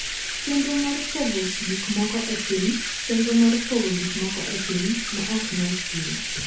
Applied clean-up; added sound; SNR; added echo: none; Bathtub (filling or washing); 4 dB; reverberation time 0.6 s.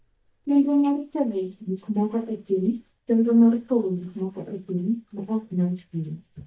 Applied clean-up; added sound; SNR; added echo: neural mask model DeepFilterNet 3.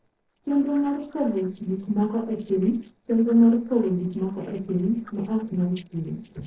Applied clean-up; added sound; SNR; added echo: neural separator model SepFormer DNS4.